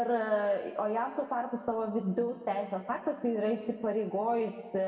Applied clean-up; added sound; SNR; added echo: none; none; none; reverberation time 1.8 s.